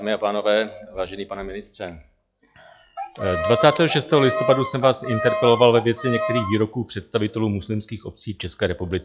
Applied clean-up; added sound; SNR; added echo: classical method log-MMSE.